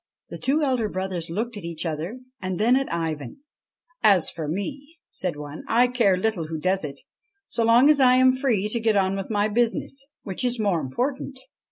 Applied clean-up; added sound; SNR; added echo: none; none; none; none.